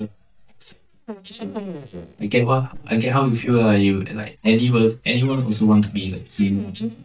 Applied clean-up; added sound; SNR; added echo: neural mask model DeepFilterNet 3.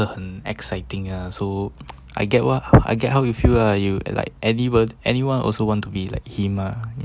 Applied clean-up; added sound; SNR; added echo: none; none; none; none.